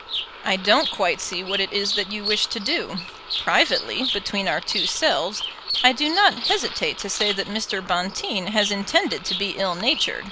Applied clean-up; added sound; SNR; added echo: none; Bird vocalization, bird call, bird song; 7 dB; none.